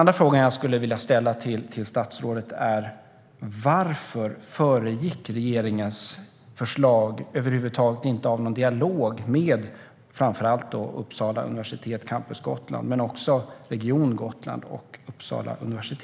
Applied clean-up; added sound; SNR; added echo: none; none; none; none.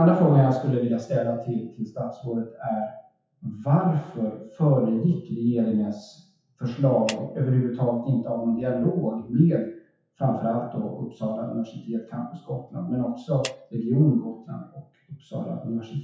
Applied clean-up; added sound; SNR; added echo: classical method WPE with log-MMSE.